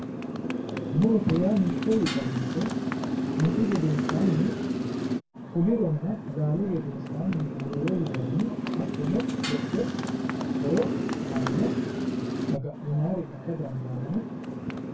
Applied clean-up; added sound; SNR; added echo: none; Motorcycle; 1 dB; reverberation time 0.2 s.